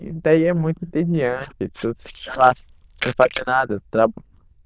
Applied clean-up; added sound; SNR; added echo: neural diffusion model UNIVERSE++.